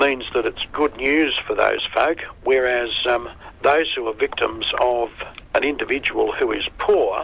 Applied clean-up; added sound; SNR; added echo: none; none; none; none.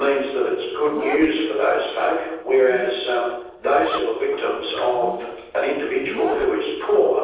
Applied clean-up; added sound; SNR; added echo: neural separator model SepFormer DNS4.